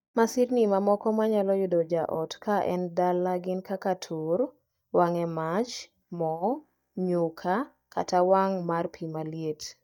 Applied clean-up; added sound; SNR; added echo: neural mask model DeepFilterNet 3.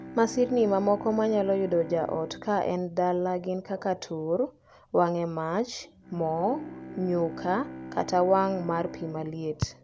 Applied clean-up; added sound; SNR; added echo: none; Bowed string instrument; 15 dB; none.